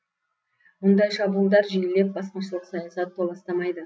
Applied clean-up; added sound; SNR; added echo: none; none; none; none.